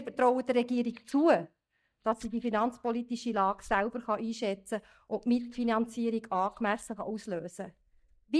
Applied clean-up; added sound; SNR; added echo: neural mask model DeepFilterNet 3.